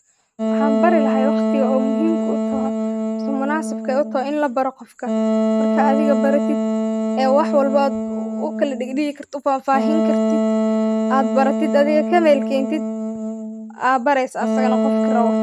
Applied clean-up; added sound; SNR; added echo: neural mask model RNNoise.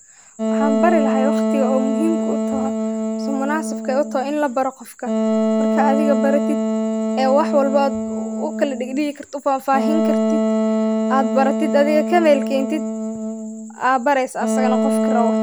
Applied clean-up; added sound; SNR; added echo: none; Wind instrument, woodwind instrument; -1 dB; none.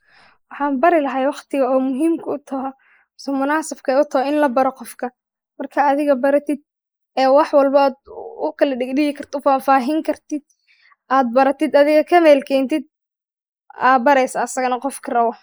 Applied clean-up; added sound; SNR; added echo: neural mask model Resemble Enhance denoiser.